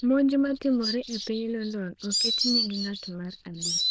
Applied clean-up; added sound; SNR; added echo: neural diffusion model UNIVERSE++.